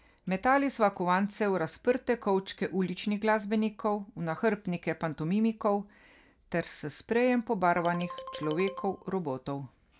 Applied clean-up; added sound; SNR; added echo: none; Marimba, xylophone; 13 dB; none.